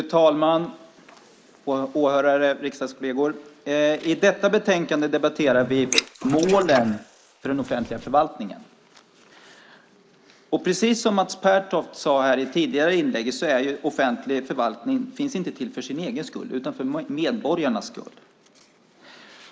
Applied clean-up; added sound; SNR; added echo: neural mask model Resemble Enhance denoiser.